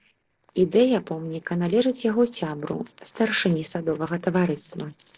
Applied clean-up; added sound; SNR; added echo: neural separator model SepFormer DNS4.